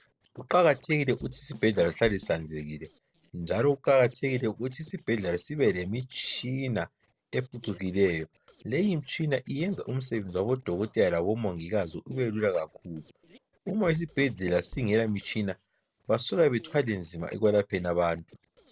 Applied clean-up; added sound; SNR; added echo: neural separator model SepFormer DNS4.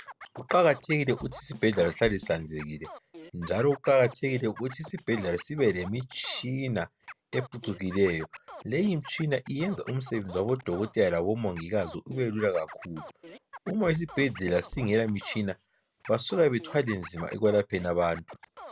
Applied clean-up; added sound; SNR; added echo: none; Scratching (performance technique) + Bass drum / Snare drum / Drum kit; 18 dB; none.